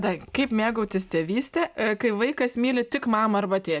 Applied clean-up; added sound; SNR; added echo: none; none; none; none.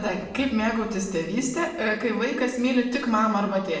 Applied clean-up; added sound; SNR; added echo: none; none; none; reverberation time 0.8 s.